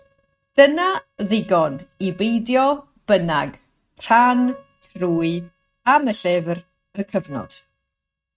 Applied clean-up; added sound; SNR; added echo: neural mask model RNNoise.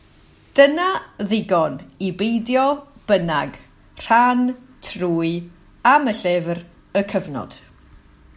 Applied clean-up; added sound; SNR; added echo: none; none; none; none.